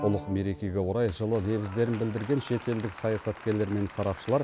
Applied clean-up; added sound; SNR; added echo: none; Applause; 16 dB; none.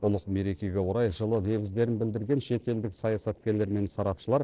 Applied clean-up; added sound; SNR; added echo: neural separator model SepFormer DNS4.